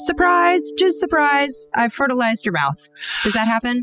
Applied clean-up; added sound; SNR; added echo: classical method spectral subtraction.